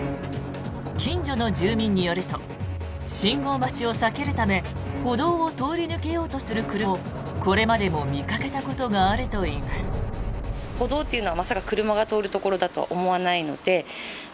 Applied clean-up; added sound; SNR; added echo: none; none; none; none.